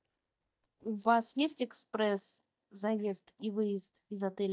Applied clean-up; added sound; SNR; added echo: neural mask model DeepFilterNet 3.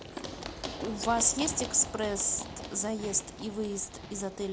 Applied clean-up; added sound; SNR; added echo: none; Run; 9 dB; none.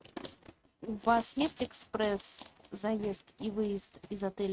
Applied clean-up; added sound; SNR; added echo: neural mask model RNNoise.